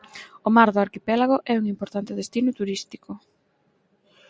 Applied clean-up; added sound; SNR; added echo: none; none; none; none.